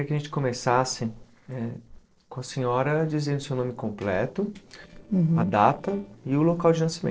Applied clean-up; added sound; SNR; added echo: neural separator model SepFormer DNS4.